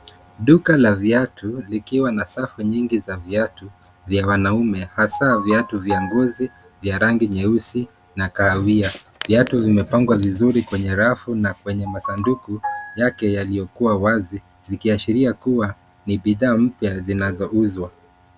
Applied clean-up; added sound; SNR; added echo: none; none; none; none.